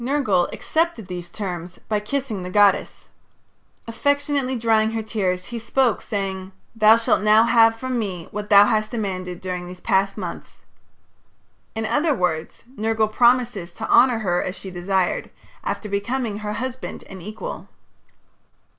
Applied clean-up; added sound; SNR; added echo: none; none; none; none.